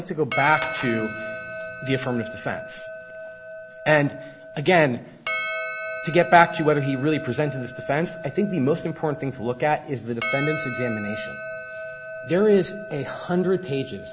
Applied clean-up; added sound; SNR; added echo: none; Percussion; 9 dB; none.